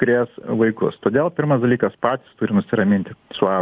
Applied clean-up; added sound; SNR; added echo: none; none; none; none.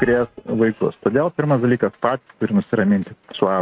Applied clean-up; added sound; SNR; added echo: neural mask model RNNoise.